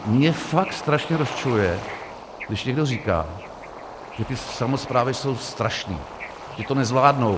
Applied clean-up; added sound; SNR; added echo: none; Bird / Ocean; 12 dB; none.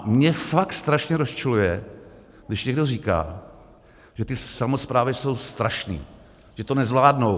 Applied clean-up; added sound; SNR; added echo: none; none; none; none.